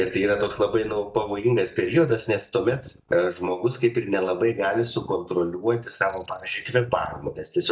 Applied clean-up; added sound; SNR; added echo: neural mask model DeepFilterNet 3.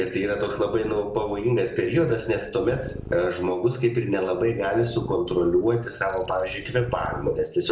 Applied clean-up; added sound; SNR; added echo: none; Purr; 16 dB; reverberation time 0.4 s.